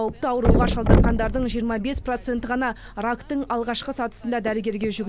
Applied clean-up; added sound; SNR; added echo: none; Thump, thud; -1 dB; none.